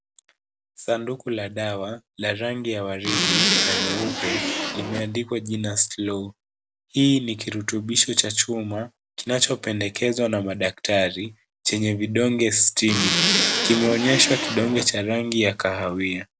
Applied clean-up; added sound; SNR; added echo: none; Zipper (clothing); -1 dB; none.